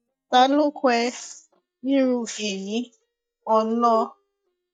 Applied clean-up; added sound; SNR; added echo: neural mask model DeepFilterNet 3.